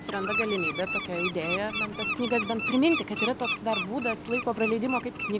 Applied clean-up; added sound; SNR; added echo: none; Bird; 4 dB; none.